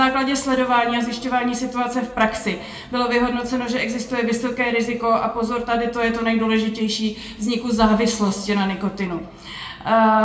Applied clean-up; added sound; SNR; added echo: none; none; none; reverberation time 0.7 s.